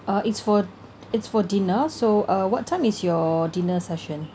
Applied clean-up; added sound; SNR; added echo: none; none; none; none.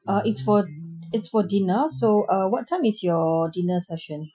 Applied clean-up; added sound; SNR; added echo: classical method Wiener filter.